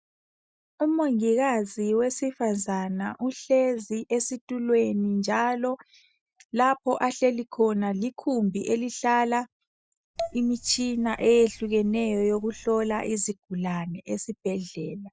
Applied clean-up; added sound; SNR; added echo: neural mask model DeepFilterNet 3.